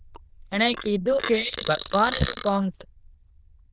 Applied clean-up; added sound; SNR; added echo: neural diffusion model UNIVERSE++.